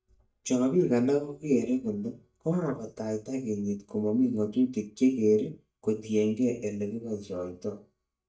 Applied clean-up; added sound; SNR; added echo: neural mask model DeepFilterNet 3.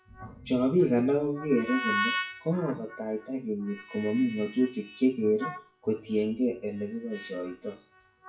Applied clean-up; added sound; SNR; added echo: classical method WPE with log-MMSE.